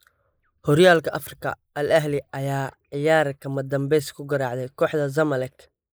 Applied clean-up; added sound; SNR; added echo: neural mask model Resemble Enhance denoiser.